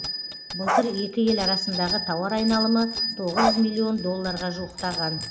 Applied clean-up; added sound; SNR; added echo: none; Bicycle bell + Bark; 3 dB; none.